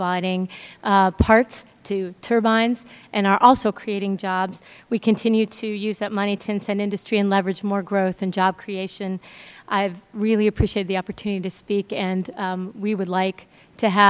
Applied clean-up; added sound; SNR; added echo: none; none; none; none.